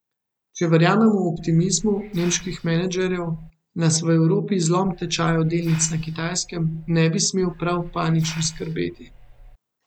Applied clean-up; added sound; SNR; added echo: none; Hiss; 20 dB; none.